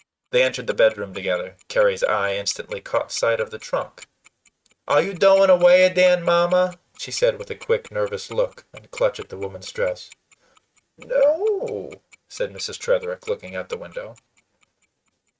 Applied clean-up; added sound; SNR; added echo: neural mask model RNNoise.